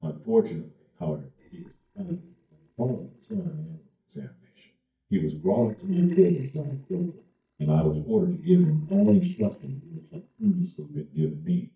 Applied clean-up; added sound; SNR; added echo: neural mask model DeepFilterNet 3.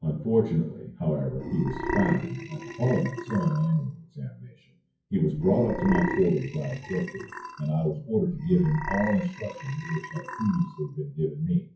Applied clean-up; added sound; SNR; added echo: classical method WPE with log-MMSE.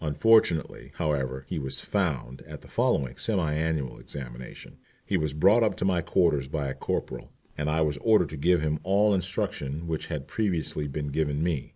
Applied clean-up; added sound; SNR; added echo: none; none; none; none.